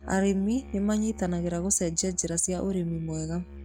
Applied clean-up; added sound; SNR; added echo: neural mask model RNNoise.